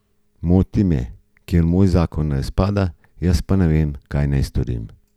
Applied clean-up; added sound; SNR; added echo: none; none; none; none.